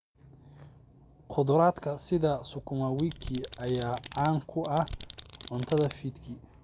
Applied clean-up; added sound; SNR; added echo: none; Domestic sounds, home sounds; 12 dB; none.